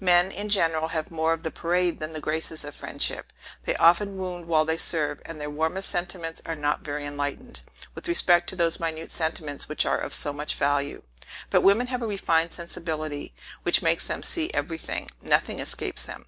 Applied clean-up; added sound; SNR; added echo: none; none; none; none.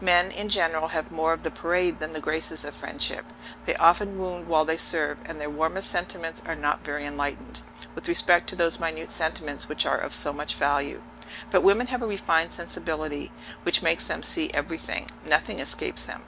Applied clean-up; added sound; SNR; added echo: none; Engine; 18 dB; none.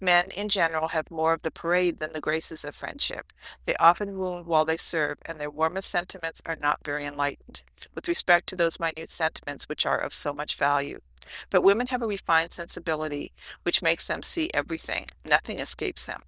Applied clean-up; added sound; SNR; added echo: neural diffusion model UNIVERSE++.